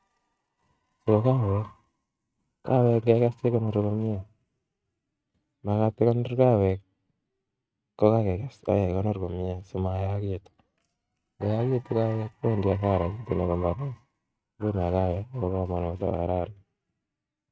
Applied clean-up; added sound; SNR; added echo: neural mask model RNNoise.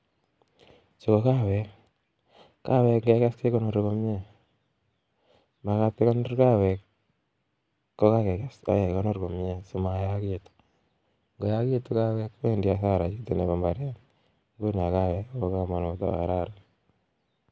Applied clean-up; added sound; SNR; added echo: none; none; none; none.